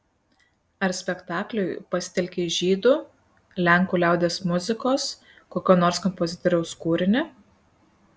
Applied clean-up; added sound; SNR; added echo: none; none; none; none.